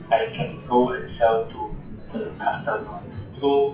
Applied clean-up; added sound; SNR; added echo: classical method WPE with log-MMSE.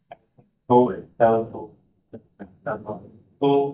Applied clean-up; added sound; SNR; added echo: neural mask model DeepFilterNet 3.